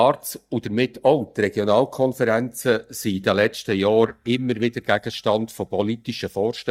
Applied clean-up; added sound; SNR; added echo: neural mask model DeepFilterNet 3.